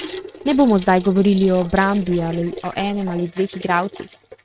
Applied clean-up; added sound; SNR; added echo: neural mask model RNNoise.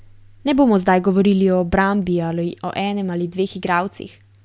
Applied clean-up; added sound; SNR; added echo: none; none; none; none.